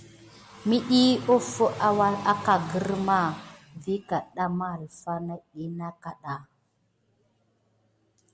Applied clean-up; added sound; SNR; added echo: none; none; none; none.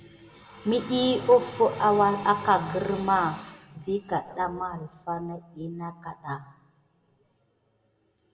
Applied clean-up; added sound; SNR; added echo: none; Bark; 20 dB; reverberation time 0.9 s.